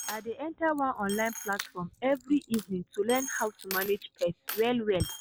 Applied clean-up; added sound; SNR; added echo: none; Coin (dropping) + Coin (dropping); 12 dB; none.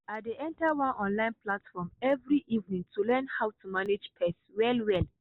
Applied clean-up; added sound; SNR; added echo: none; none; none; none.